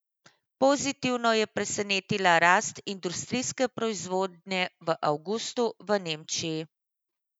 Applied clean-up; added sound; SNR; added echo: none; none; none; none.